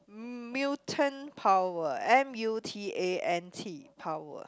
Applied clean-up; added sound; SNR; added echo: none; none; none; none.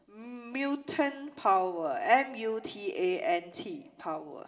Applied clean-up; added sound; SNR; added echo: none; none; none; reverberation time 2.6 s.